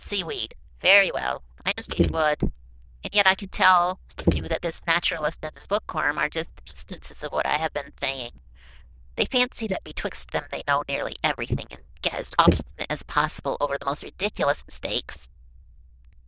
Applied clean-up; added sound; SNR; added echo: neural diffusion model UNIVERSE++.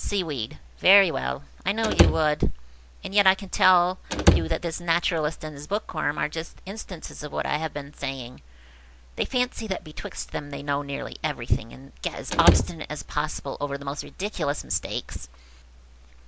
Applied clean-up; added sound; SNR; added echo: none; Slam / Wood; -5 dB; none.